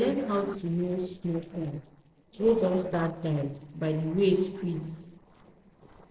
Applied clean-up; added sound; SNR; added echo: neural separator model SepFormer DNS4.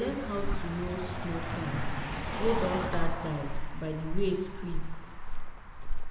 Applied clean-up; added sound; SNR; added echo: none; Car passing by; -5 dB; reverberation time 1.2 s.